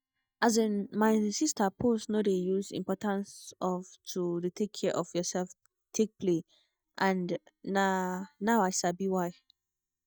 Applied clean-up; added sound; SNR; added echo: neural mask model DeepFilterNet 3.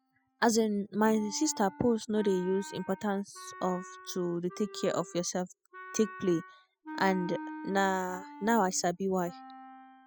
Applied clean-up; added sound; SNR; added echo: classical method spectral subtraction.